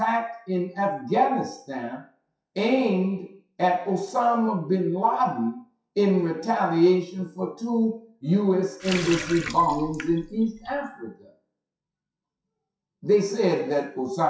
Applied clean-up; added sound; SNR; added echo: classical method WPE with log-MMSE.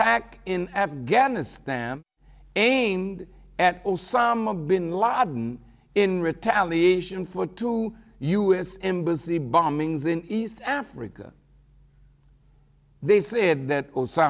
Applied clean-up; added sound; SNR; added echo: none; none; none; none.